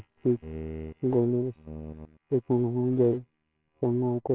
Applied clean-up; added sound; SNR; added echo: neural separator model SepFormer WHAMR!.